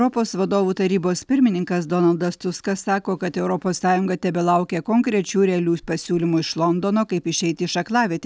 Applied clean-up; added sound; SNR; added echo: none; none; none; none.